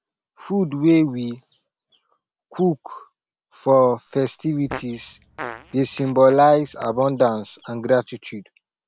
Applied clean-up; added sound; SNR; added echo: none; Fart; 18 dB; none.